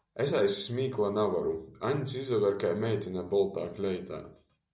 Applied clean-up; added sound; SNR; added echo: none; none; none; none.